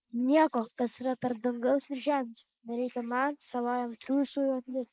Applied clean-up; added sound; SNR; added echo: neural mask model Resemble Enhance denoiser.